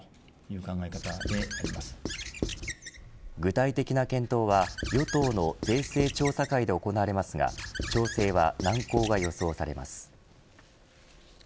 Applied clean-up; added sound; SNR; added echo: none; Squeak / Writing; 8 dB; none.